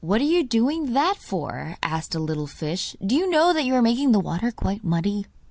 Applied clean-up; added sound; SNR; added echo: none; none; none; none.